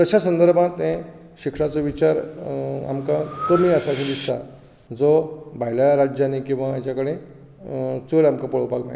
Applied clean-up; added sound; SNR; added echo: none; Breathing; 17 dB; none.